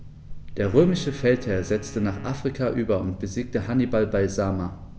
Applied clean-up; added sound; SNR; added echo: none; Wind instrument, woodwind instrument; 20 dB; none.